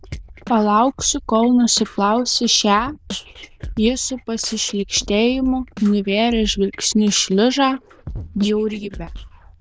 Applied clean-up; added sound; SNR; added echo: neural diffusion model UNIVERSE++.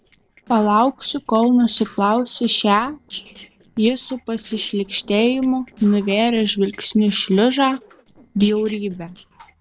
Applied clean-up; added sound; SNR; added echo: neural separator model SepFormer DNS4.